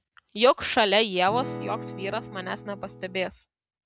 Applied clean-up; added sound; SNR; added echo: none; Acoustic guitar / Strum; 11 dB; none.